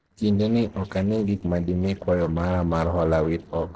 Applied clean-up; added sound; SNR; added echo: neural separator model SepFormer DNS4.